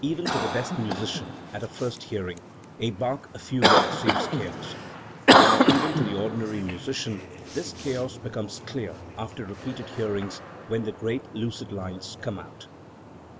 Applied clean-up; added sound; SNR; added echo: none; Cough; -4 dB; none.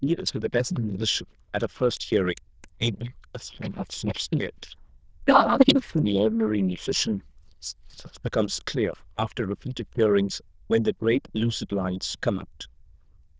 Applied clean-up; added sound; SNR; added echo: neural diffusion model UNIVERSE++.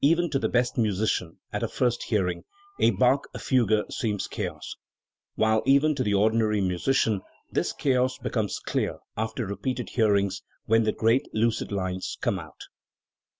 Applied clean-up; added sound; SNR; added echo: none; none; none; none.